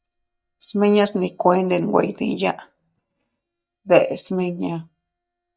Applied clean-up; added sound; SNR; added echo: neural mask model DeepFilterNet 3.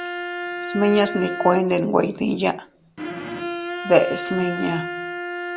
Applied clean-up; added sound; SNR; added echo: none; Bowed string instrument; 7 dB; none.